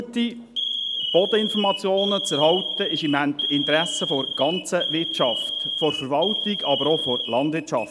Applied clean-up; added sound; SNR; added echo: none; Alarm; 4 dB; none.